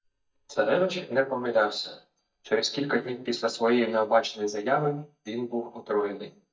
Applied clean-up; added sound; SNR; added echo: neural mask model DeepFilterNet 3.